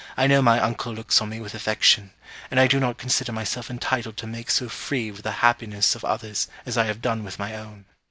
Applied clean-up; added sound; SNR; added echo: none; none; none; none.